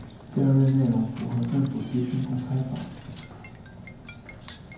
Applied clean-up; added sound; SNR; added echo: none; Knock; 18 dB; reverberation time 0.9 s.